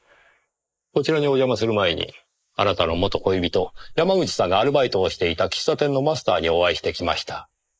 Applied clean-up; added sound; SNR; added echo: neural mask model Resemble Enhance denoiser.